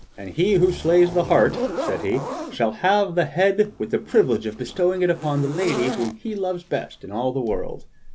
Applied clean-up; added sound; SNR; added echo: none; Zipper (clothing); 11 dB; none.